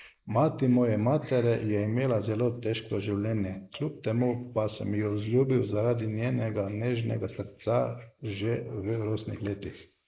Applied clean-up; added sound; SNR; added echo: neural mask model Resemble Enhance denoiser.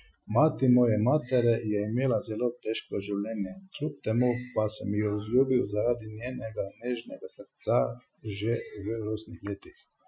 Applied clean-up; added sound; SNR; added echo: classical method Wiener filter.